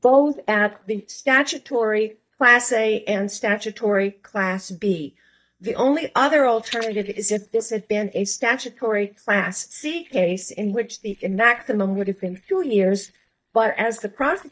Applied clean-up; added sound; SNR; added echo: neural mask model DeepFilterNet 3.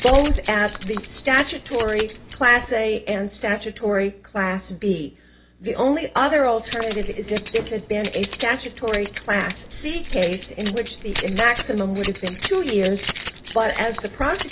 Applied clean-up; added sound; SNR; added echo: none; Keys jangling; 7 dB; reverberation time 0.5 s.